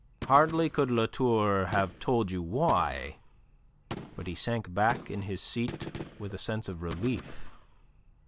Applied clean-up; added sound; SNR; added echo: none; Gunshot, gunfire; 15 dB; none.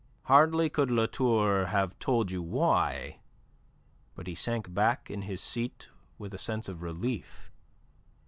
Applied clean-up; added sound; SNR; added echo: none; none; none; none.